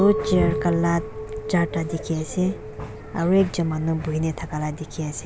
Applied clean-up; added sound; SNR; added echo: none; Chink, clink; 10 dB; none.